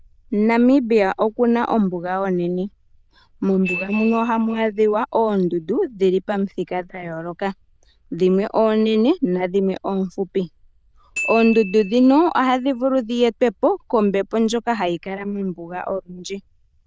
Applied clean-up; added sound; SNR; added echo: neural diffusion model UNIVERSE++.